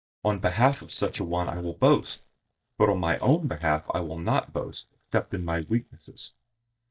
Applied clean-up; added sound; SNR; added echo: neural mask model DeepFilterNet 3.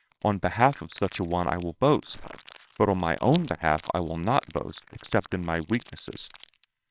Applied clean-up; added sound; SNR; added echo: neural separator model SepFormer WHAMR!.